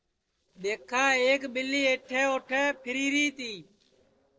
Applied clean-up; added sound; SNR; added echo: neural separator model SepFormer DNS4.